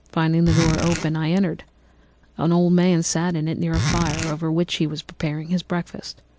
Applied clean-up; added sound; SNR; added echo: none; Zipper (clothing); 4 dB; none.